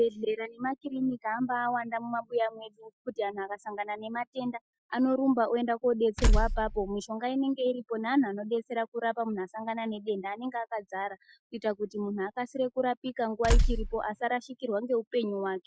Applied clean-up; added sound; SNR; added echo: classical method Wiener filter.